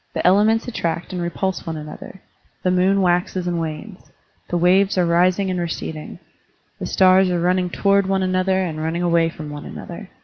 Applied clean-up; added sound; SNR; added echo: none; none; none; none.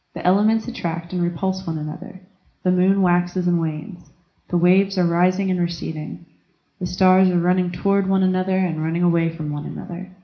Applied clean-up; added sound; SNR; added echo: none; none; none; reverberation time 0.4 s.